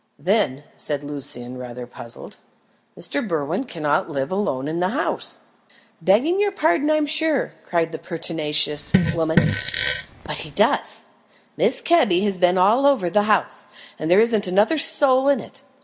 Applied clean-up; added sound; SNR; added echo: none; Fart; 1 dB; none.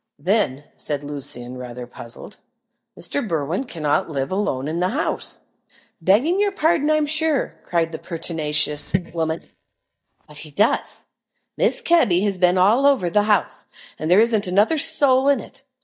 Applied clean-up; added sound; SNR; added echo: neural mask model DeepFilterNet 3.